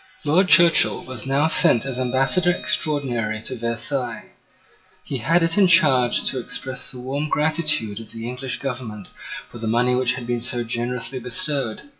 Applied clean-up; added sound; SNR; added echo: classical method WPE with log-MMSE.